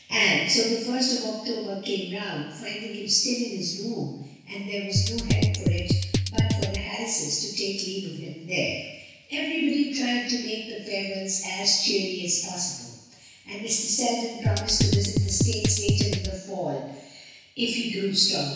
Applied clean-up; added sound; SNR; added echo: none; Drum kit; -4 dB; reverberation time 1.1 s.